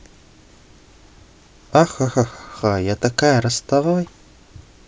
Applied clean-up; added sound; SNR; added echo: none; none; none; none.